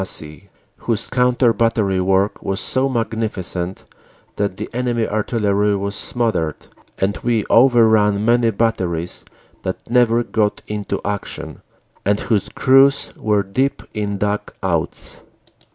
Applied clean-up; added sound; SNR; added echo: none; none; none; none.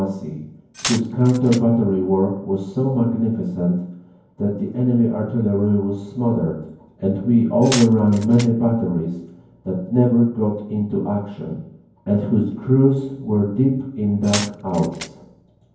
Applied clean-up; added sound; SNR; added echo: none; Glass; 10 dB; reverberation time 0.9 s.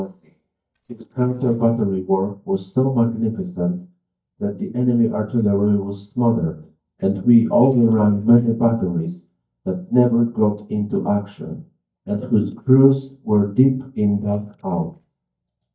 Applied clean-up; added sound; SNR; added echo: neural mask model DeepFilterNet 3.